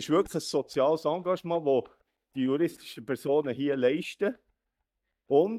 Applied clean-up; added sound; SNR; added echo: neural mask model DeepFilterNet 3.